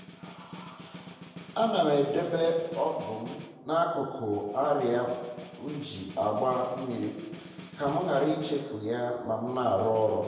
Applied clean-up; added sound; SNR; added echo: none; Snare drum; 17 dB; reverberation time 0.9 s.